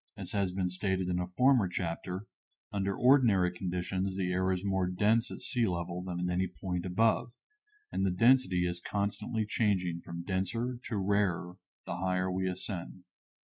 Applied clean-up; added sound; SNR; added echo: none; none; none; none.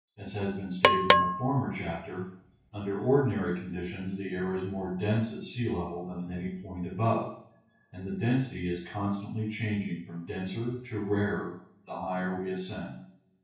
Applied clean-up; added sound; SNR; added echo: none; Percussion; -5 dB; reverberation time 0.6 s.